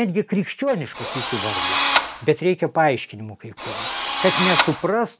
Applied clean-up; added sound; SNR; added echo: none; Drill; 0 dB; none.